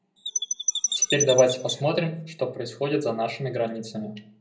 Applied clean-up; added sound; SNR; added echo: none; Chirp, tweet; 2 dB; reverberation time 0.4 s.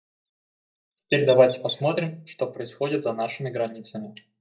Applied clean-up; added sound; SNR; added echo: neural mask model DeepFilterNet 3.